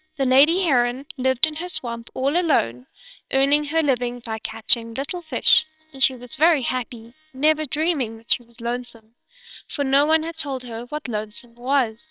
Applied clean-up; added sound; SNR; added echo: neural separator model SepFormer WHAMR!.